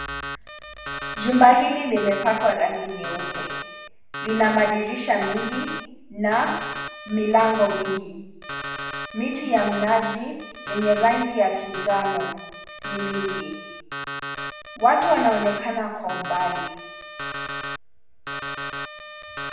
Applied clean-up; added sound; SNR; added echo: none; Alarm; 6 dB; reverberation time 0.9 s.